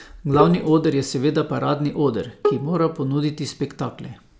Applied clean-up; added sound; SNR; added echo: none; Bowed string instrument; 7 dB; none.